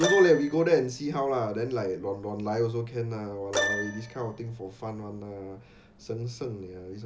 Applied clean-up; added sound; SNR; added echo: none; Keyboard (musical); 8 dB; none.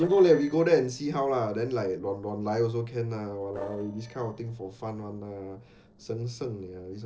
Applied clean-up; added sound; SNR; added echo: neural separator model SepFormer DNS4.